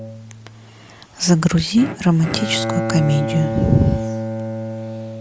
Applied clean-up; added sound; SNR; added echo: none; Bowed string instrument; 6 dB; none.